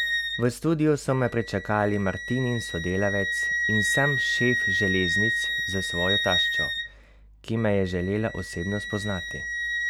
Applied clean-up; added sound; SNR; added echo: none; Wind instrument, woodwind instrument; 1 dB; none.